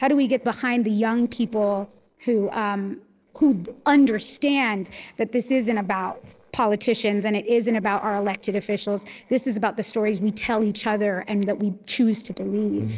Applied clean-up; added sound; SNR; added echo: neural separator model SepFormer DNS4.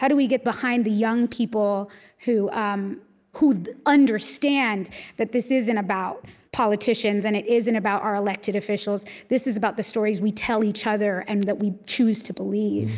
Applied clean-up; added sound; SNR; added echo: none; none; none; none.